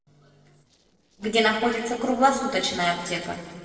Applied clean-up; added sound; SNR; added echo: neural separator model SepFormer DNS4.